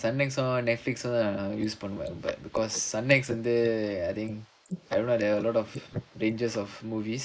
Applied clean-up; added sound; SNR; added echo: neural mask model Resemble Enhance denoiser.